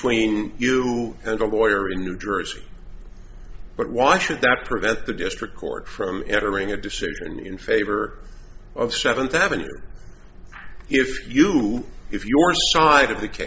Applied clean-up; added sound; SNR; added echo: none; none; none; none.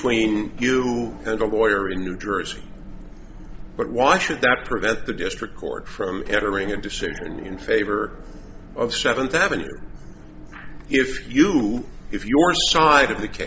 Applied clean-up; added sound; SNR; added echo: none; Motor vehicle (road) / Engine; 20 dB; none.